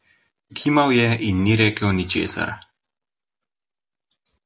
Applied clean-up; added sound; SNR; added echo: none; none; none; none.